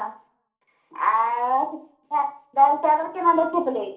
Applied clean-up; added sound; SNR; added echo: none; Wind instrument, woodwind instrument; 19 dB; reverberation time 0.4 s.